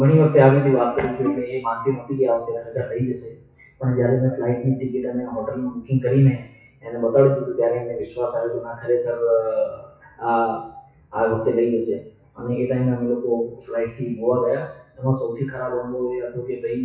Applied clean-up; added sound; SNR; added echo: classical method WPE with log-MMSE.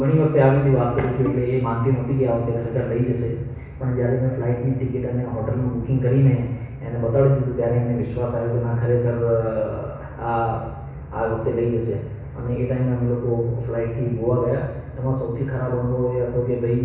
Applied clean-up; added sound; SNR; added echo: none; Bowed string instrument; 13 dB; reverberation time 1.1 s.